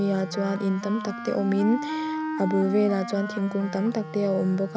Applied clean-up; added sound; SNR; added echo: none; Wind instrument, woodwind instrument; 8 dB; none.